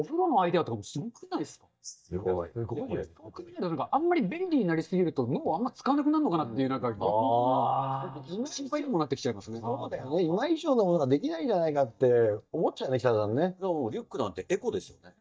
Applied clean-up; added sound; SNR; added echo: neural mask model DeepFilterNet 3.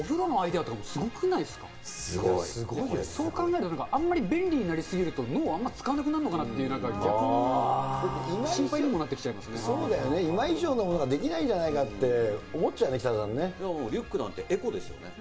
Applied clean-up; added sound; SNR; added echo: none; Walk, footsteps; 18 dB; reverberation time 0.3 s.